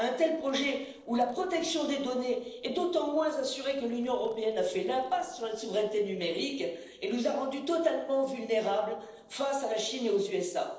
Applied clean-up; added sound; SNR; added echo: neural separator model SepFormer DNS4.